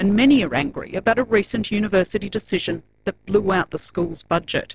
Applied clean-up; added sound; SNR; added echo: neural separator model SepFormer DNS4.